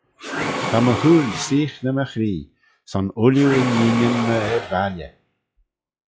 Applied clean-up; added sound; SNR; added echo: classical method log-MMSE.